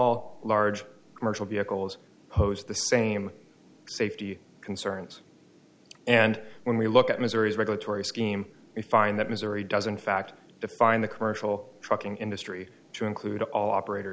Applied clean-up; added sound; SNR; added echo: none; none; none; none.